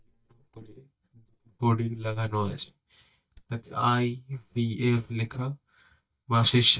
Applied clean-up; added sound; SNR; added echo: neural mask model DeepFilterNet 3.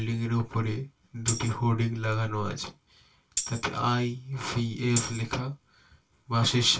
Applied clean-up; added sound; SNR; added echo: none; Tambourine; 9 dB; reverberation time 0.2 s.